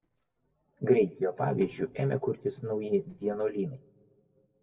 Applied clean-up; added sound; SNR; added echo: neural separator model SepFormer DNS4.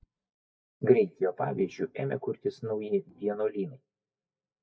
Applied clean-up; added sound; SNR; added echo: neural mask model DeepFilterNet 3.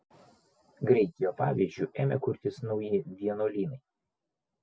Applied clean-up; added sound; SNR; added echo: none; none; none; none.